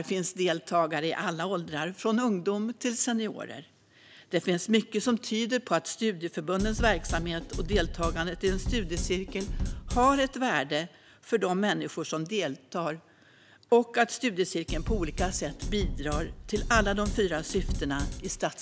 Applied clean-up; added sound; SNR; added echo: none; Drum kit; 4 dB; none.